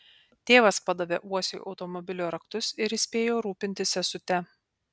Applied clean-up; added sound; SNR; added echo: none; none; none; none.